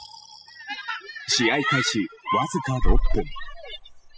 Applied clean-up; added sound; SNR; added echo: classical method spectral subtraction.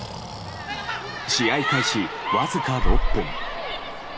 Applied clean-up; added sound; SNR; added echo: none; Breathing; 1 dB; none.